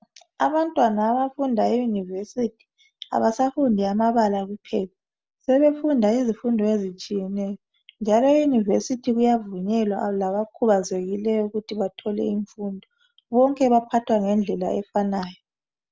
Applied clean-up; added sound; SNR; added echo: none; none; none; none.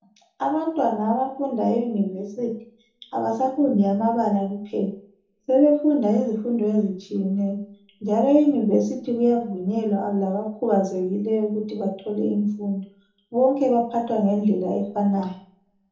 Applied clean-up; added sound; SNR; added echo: none; none; none; reverberation time 1.0 s.